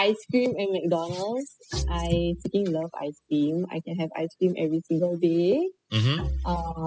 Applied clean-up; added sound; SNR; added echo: classical method spectral subtraction.